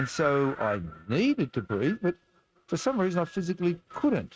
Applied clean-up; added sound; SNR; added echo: neural mask model RNNoise.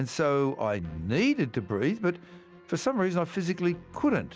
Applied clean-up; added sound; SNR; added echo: none; none; none; none.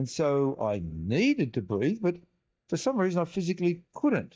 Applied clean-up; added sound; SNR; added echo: neural mask model DeepFilterNet 3.